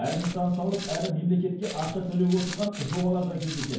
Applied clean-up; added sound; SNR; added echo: none; Walk, footsteps; 13 dB; reverberation time 0.9 s.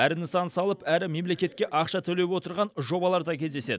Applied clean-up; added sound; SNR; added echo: none; none; none; none.